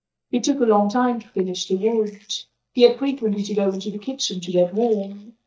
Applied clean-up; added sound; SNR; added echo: neural mask model DeepFilterNet 3.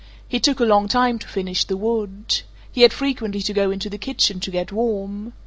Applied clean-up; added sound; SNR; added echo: none; none; none; none.